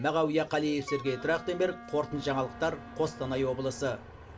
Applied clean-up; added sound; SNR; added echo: none; Wind instrument, woodwind instrument; 16 dB; reverberation time 0.2 s.